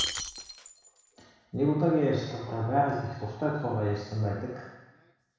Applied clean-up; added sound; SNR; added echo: none; Shatter; 13 dB; reverberation time 1.1 s.